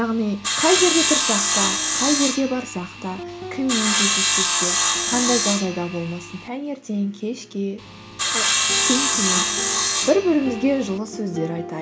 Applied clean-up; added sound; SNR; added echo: none; Sawing; -2 dB; none.